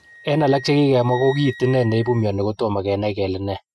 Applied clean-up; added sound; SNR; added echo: classical method Wiener filter.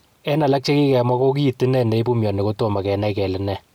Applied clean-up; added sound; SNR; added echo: none; none; none; none.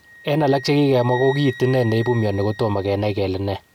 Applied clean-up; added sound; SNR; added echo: none; Wind instrument, woodwind instrument; 18 dB; none.